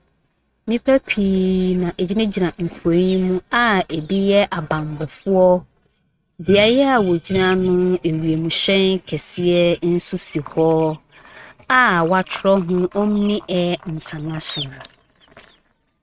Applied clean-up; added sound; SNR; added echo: neural mask model RNNoise.